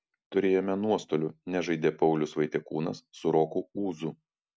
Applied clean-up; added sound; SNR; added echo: none; none; none; none.